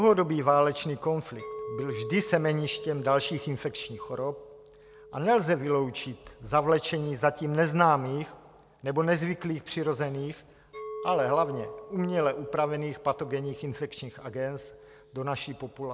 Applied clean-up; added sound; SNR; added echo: none; Chink, clink; 15 dB; none.